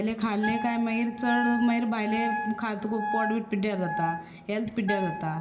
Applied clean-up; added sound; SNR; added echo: none; Wind instrument, woodwind instrument; 6 dB; reverberation time 0.8 s.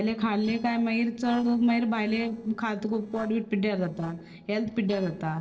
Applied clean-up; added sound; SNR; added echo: neural separator model SepFormer DNS4.